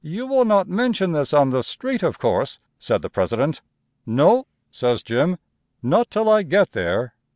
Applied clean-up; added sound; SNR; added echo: none; none; none; none.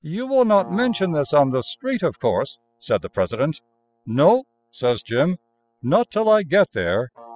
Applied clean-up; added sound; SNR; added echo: classical method spectral subtraction.